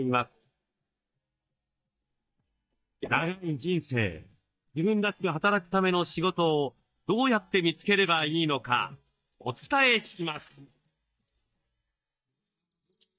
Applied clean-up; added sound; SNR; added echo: neural mask model DeepFilterNet 3.